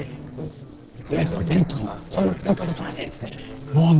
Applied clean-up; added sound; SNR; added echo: neural separator model SepFormer DNS4.